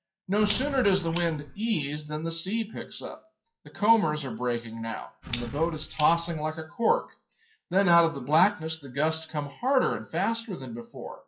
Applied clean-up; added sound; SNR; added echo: classical method WPE with log-MMSE.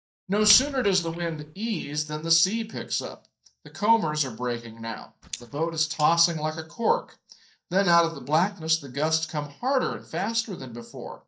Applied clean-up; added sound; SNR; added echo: neural mask model DeepFilterNet 3.